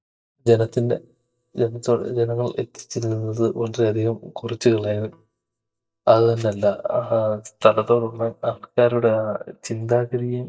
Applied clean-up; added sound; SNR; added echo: neural mask model DeepFilterNet 3.